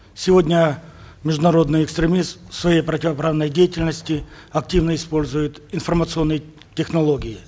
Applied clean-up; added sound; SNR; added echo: none; none; none; none.